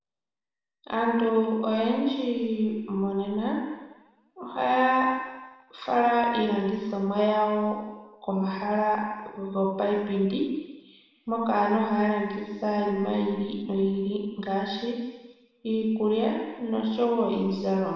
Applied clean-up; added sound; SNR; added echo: none; none; none; reverberation time 1.2 s.